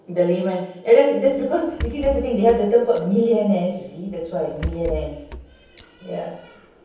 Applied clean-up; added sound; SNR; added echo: none; Rattle / Breathing; 13 dB; reverberation time 0.9 s.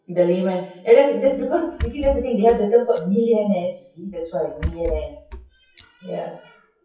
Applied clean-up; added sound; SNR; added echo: classical method WPE with log-MMSE.